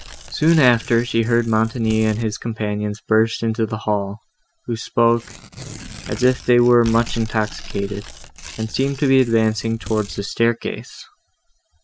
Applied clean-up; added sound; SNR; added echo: none; Tearing; 16 dB; none.